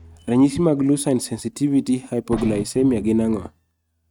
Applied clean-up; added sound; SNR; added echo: neural mask model RNNoise.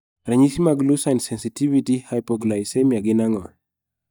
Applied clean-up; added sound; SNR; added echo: neural mask model DeepFilterNet 3.